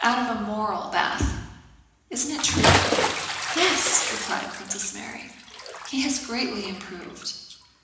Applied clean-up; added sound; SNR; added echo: none; Bathtub (filling or washing) / Splash, splatter; 1 dB; reverberation time 1.0 s.